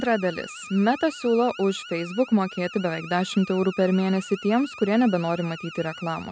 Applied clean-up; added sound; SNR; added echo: none; Alarm; 17 dB; none.